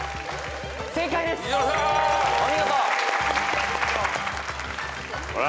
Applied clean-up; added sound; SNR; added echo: none; none; none; none.